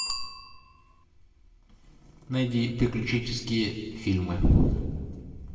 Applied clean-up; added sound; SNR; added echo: none; Bicycle bell; 17 dB; reverberation time 1.5 s.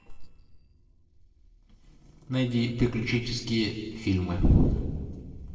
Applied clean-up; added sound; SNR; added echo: neural separator model SepFormer DNS4.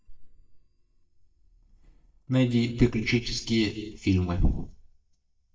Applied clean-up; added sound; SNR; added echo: neural mask model DeepFilterNet 3.